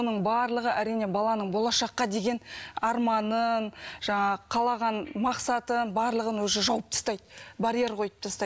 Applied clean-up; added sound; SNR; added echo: none; none; none; none.